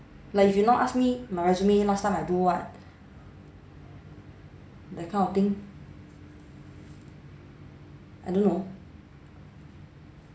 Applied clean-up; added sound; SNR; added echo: none; none; none; none.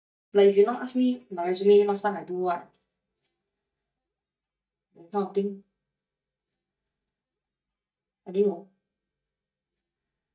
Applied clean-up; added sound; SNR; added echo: neural mask model DeepFilterNet 3.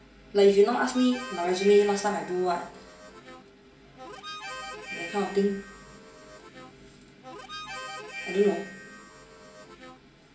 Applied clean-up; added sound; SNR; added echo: none; Harmonica; 14 dB; reverberation time 0.3 s.